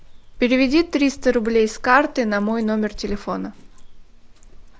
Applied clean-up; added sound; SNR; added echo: none; Dog; 15 dB; none.